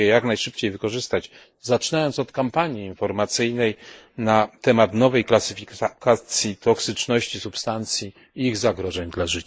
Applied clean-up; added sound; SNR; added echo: neural mask model Resemble Enhance denoiser.